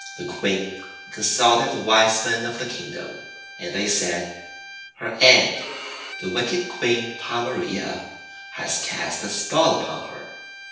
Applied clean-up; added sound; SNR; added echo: none; Bowed string instrument; 15 dB; reverberation time 0.9 s.